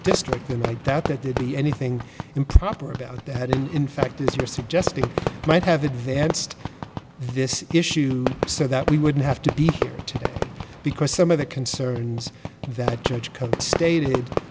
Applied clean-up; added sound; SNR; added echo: none; Fireworks; 6 dB; none.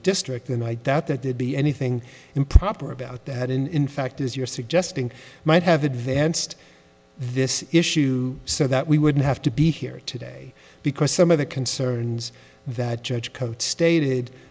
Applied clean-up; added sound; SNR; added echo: none; none; none; none.